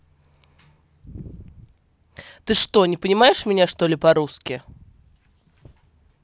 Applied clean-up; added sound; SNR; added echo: none; none; none; none.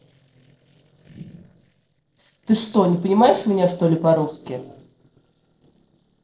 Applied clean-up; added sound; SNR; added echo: neural separator model SepFormer DNS4.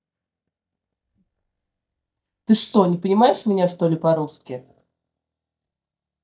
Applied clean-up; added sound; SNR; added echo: neural mask model DeepFilterNet 3.